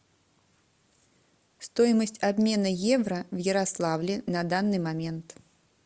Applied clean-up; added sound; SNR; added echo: none; none; none; none.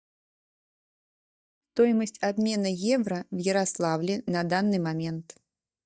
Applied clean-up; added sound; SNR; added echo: neural mask model DeepFilterNet 3.